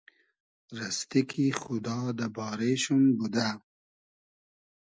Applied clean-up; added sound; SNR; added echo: none; none; none; none.